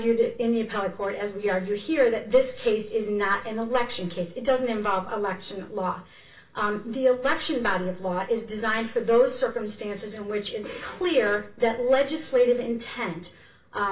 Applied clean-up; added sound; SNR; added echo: none; none; none; reverberation time 0.3 s.